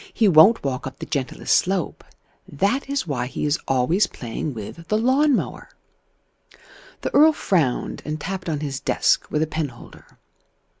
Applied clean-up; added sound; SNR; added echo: none; none; none; none.